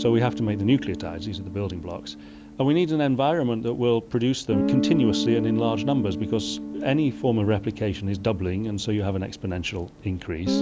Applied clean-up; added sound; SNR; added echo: none; Guitar; 7 dB; none.